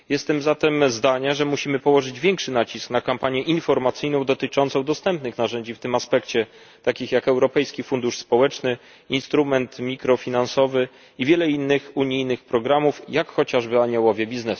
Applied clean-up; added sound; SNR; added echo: none; none; none; none.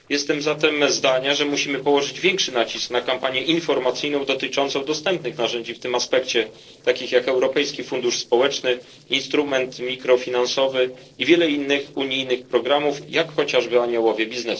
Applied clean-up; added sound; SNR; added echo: neural separator model SepFormer DNS4.